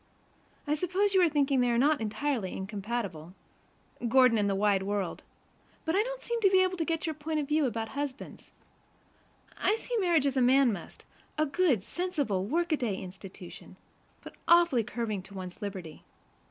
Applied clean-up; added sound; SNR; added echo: none; none; none; none.